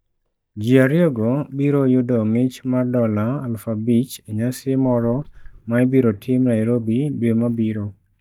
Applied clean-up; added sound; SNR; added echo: neural mask model DeepFilterNet 3.